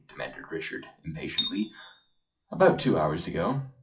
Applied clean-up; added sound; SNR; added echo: classical method WPE with log-MMSE.